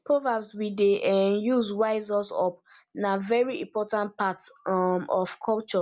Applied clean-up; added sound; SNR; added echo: none; none; none; none.